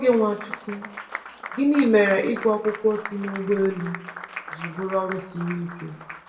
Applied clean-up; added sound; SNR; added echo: none; Applause; 13 dB; reverberation time 0.6 s.